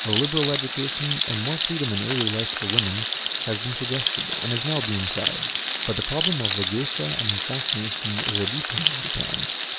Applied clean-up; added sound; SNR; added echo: none; Frying (food); -3 dB; none.